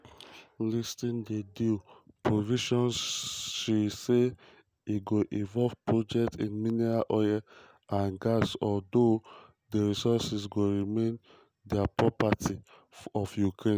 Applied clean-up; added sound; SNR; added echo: none; none; none; none.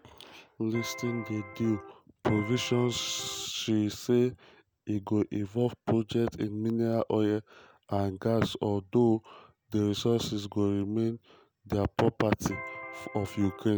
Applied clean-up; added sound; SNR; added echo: none; Electric guitar; 13 dB; none.